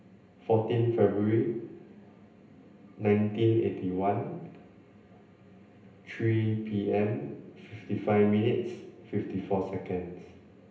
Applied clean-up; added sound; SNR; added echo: none; none; none; reverberation time 0.8 s.